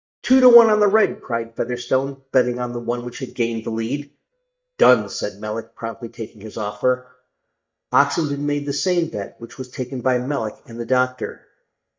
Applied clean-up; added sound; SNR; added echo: neural mask model DeepFilterNet 3.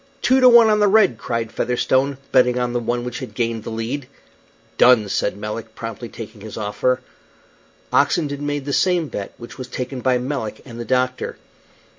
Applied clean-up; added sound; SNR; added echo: none; none; none; none.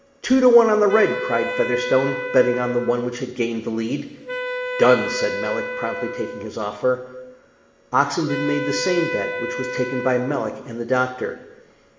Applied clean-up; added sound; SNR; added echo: none; Wind instrument, woodwind instrument; 7 dB; reverberation time 1.0 s.